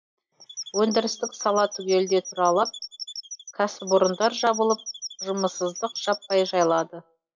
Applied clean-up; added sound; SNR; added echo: classical method WPE with log-MMSE.